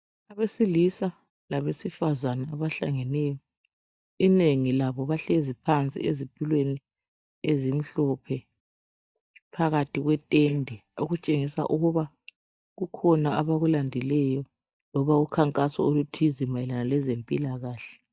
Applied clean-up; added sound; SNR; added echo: neural mask model DeepFilterNet 3.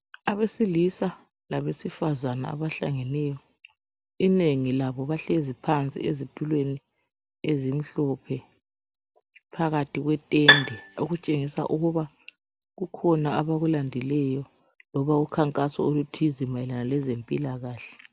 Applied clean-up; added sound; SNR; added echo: none; Bowed string instrument; -5 dB; none.